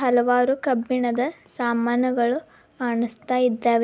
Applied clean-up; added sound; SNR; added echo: none; none; none; none.